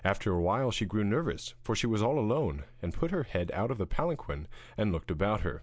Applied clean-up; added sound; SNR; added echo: none; none; none; none.